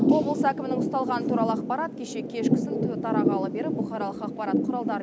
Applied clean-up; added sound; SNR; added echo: none; Thunder / Rain; -4 dB; none.